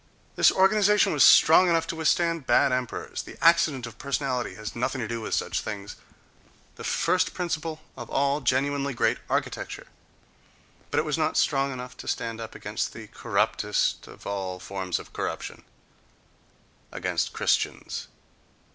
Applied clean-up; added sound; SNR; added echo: none; none; none; none.